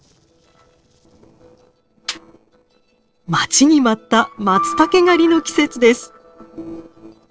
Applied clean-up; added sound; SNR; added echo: neural separator model SepFormer DNS4.